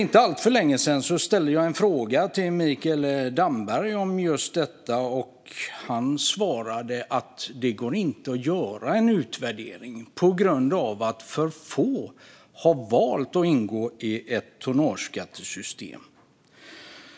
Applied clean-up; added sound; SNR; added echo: none; none; none; none.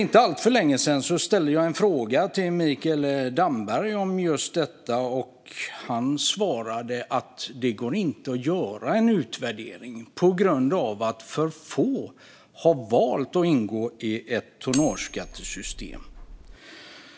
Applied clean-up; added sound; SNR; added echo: none; Cutlery, silverware; 14 dB; none.